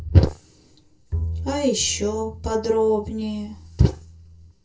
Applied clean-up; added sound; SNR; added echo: none; Bowed string instrument; 10 dB; reverberation time 0.2 s.